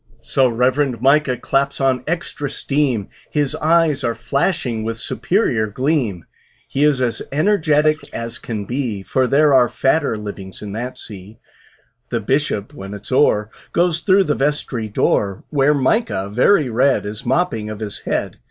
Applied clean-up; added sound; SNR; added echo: neural mask model Resemble Enhance denoiser.